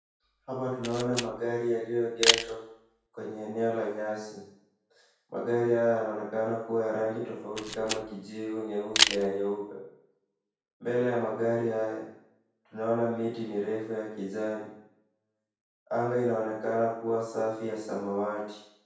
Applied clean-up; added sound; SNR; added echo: none; Camera; 1 dB; reverberation time 0.7 s.